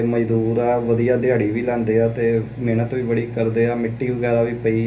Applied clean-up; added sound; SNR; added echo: none; none; none; reverberation time 0.3 s.